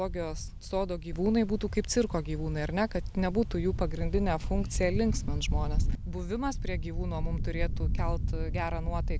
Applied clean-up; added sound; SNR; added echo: none; none; none; none.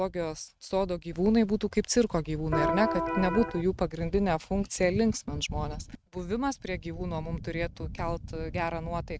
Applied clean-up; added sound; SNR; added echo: neural mask model RNNoise.